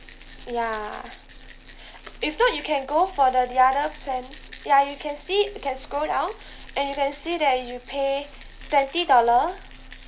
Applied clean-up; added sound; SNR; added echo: none; Rattle; 18 dB; none.